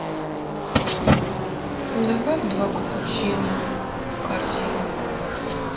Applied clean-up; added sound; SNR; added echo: none; Car passing by / Race car, auto racing; 1 dB; reverberation time 1.0 s.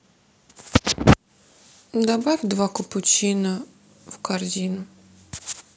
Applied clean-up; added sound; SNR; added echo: none; none; none; none.